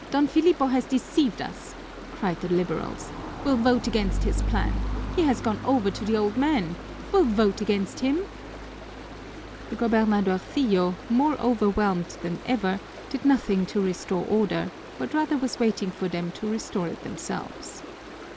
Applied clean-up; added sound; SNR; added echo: none; Stream; 9 dB; none.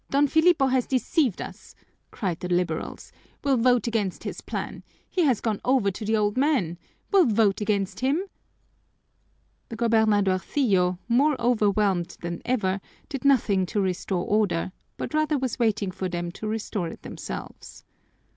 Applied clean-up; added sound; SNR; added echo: none; none; none; none.